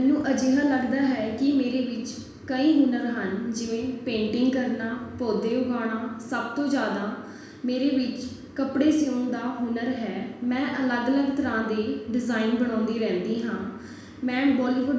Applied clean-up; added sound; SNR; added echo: none; none; none; reverberation time 1.1 s.